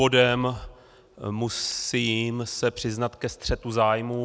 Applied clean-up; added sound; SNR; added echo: none; none; none; none.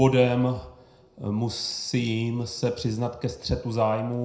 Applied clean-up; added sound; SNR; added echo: none; none; none; reverberation time 0.5 s.